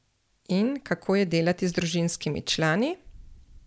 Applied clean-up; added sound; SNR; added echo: none; none; none; none.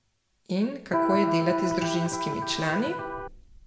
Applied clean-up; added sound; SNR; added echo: none; Electric guitar; -2 dB; reverberation time 0.7 s.